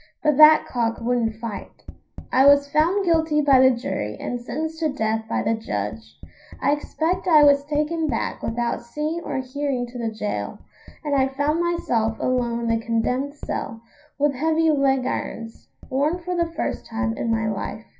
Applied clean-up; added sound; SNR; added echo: none; Tap; 17 dB; reverberation time 0.3 s.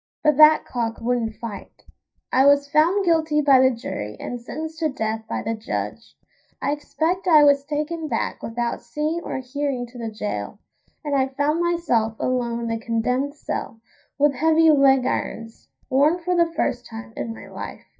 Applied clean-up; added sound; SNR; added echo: neural mask model DeepFilterNet 3.